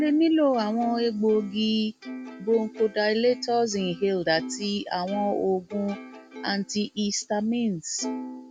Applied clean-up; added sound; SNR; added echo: none; Plucked string instrument; 15 dB; none.